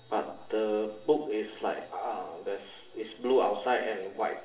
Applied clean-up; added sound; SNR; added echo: none; none; none; reverberation time 0.7 s.